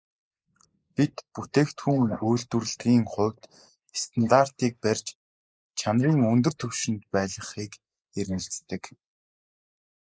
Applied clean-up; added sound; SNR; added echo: neural mask model Resemble Enhance denoiser.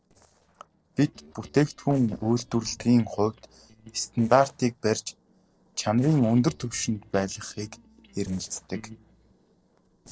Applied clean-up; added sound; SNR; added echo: neural separator model SepFormer DNS4.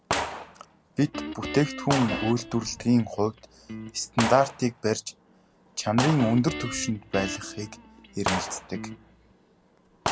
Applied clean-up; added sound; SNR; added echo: none; Gunshot, gunfire + Guitar; 7 dB; none.